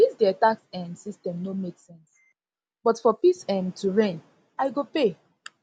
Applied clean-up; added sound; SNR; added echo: none; none; none; none.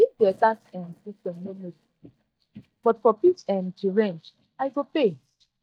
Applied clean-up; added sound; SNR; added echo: neural mask model DeepFilterNet 3.